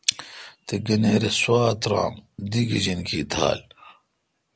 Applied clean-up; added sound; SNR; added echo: none; none; none; none.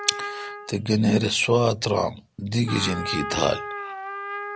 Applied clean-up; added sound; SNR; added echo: none; Trumpet; 10 dB; none.